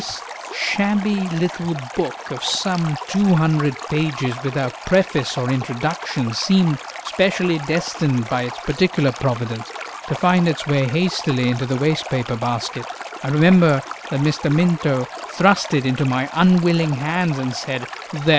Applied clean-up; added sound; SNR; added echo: none; Stream; 13 dB; none.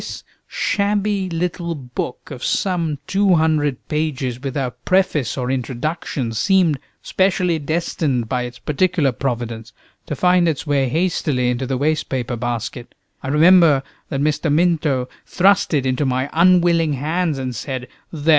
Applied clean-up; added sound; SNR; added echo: none; none; none; none.